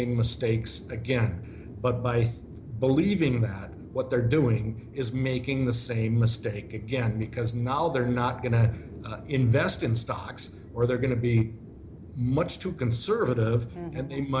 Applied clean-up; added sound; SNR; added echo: none; none; none; none.